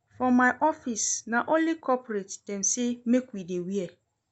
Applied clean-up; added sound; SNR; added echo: none; none; none; none.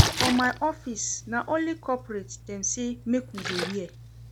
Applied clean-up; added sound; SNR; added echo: none; Splash, splatter; 2 dB; none.